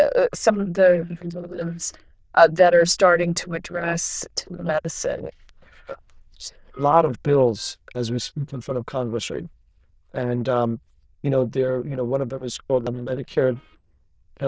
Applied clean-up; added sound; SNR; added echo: neural diffusion model UNIVERSE++.